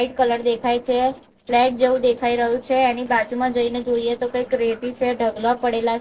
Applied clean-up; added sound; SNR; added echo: neural separator model SepFormer DNS4.